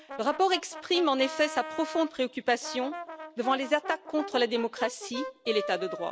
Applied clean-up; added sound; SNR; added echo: none; Brass instrument; 11 dB; none.